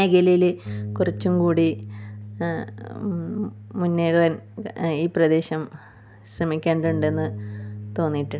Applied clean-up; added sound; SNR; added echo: none; Bass guitar; 12 dB; none.